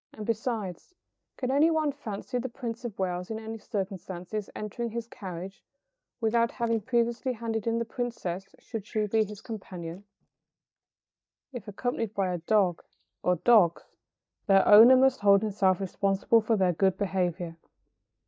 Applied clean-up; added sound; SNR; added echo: neural mask model DeepFilterNet 3.